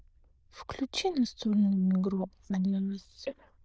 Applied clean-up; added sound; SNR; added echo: neural diffusion model UNIVERSE++.